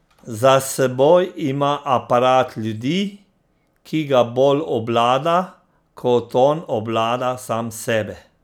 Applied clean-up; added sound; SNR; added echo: none; none; none; none.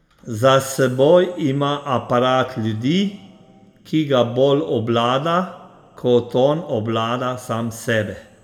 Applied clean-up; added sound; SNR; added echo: none; none; none; reverberation time 1.4 s.